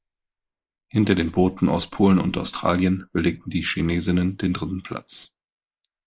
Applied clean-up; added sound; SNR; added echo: neural mask model Resemble Enhance denoiser.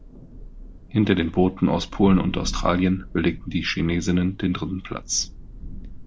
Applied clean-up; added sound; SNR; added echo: none; Thunder; 12 dB; none.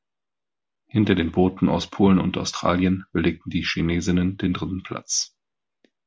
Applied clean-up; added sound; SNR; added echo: none; none; none; none.